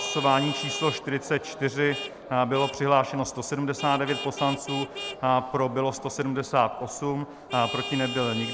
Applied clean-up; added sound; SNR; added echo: none; Vehicle horn, car horn, honking; 11 dB; none.